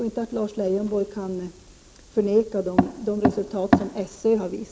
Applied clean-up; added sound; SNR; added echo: none; none; none; none.